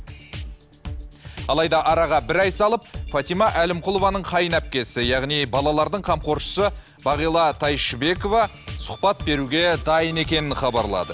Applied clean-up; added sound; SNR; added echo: none; none; none; none.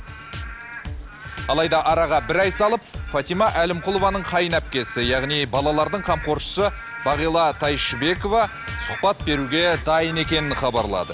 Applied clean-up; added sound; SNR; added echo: none; Rain / Frog; 14 dB; none.